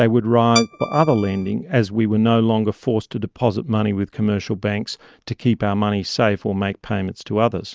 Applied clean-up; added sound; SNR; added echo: neural mask model RNNoise.